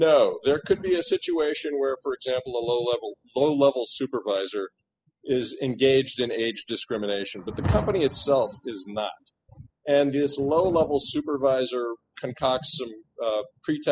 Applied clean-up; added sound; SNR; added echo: classical method spectral subtraction.